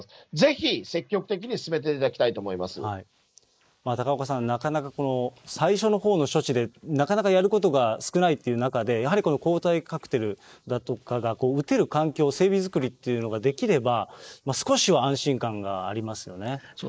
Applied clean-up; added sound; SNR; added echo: neural mask model Resemble Enhance denoiser.